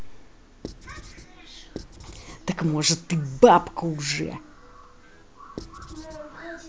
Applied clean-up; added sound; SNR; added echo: none; Writing; 15 dB; none.